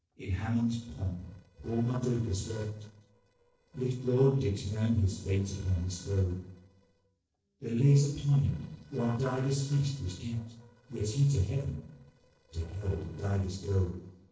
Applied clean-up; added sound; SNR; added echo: neural separator model SepFormer DNS4.